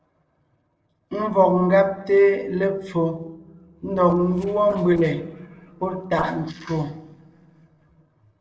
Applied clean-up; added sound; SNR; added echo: neural separator model SepFormer DNS4.